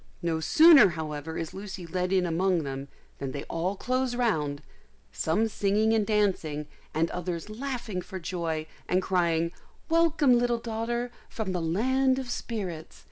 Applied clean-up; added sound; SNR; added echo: none; none; none; none.